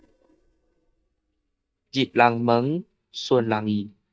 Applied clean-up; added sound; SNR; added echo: neural mask model DeepFilterNet 3.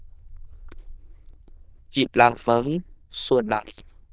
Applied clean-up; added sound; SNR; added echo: neural diffusion model UNIVERSE++.